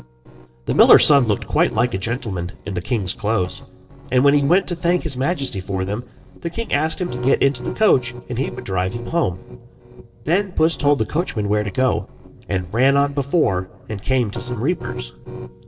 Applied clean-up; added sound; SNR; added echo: neural separator model SepFormer DNS4.